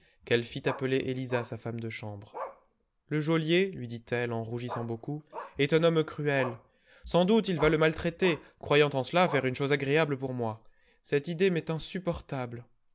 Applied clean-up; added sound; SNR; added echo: none; Bark; 16 dB; none.